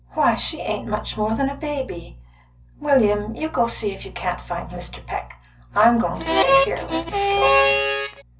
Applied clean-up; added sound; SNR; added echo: none; Harmonica; -5 dB; reverberation time 0.4 s.